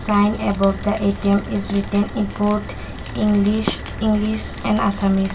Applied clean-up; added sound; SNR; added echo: none; Rain; 11 dB; reverberation time 0.2 s.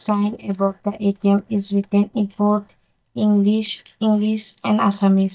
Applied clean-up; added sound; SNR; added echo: neural mask model DeepFilterNet 3.